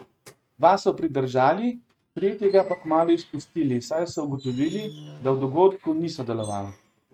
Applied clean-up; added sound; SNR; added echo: neural mask model RNNoise.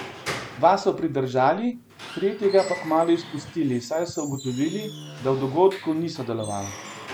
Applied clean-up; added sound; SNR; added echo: none; Squeak / Wood; 14 dB; none.